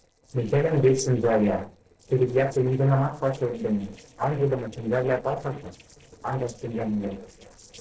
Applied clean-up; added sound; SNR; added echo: neural separator model SepFormer DNS4.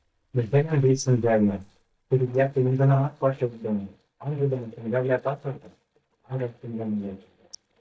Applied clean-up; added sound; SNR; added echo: neural mask model DeepFilterNet 3.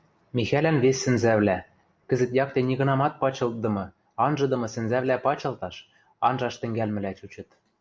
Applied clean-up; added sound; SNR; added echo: none; none; none; none.